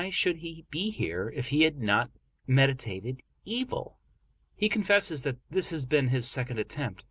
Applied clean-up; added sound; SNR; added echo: none; none; none; none.